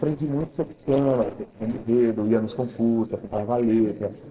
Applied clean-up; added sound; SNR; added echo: neural separator model SepFormer DNS4.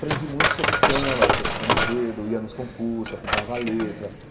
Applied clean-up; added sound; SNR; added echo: none; Coin (dropping); -3 dB; reverberation time 2.5 s.